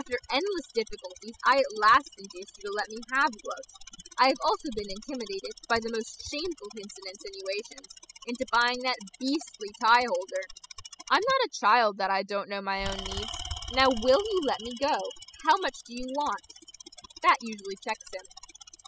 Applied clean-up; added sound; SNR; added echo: classical method spectral subtraction.